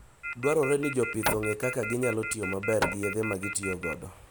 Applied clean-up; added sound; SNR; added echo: none; Hammer + Telephone; 5 dB; none.